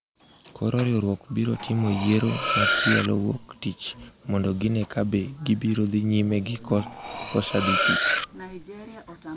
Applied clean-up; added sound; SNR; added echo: none; Cutlery, silverware; 2 dB; none.